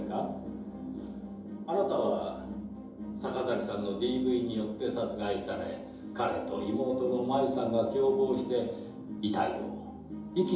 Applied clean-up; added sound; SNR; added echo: none; none; none; reverberation time 2.8 s.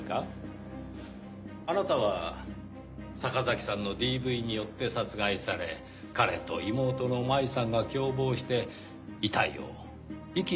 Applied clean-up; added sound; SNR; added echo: none; none; none; none.